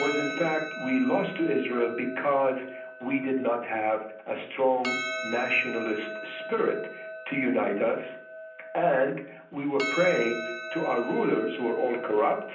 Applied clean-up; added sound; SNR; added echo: none; Percussion; 9 dB; reverberation time 0.6 s.